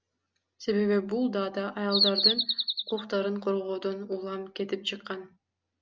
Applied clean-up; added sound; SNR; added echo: none; Bird vocalization, bird call, bird song; -4 dB; none.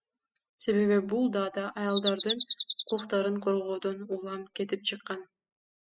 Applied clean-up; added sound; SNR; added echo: classical method spectral subtraction.